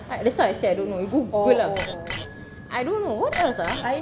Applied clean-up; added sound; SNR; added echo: none; Bicycle bell; 5 dB; none.